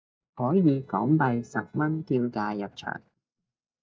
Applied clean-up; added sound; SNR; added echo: neural mask model DeepFilterNet 3.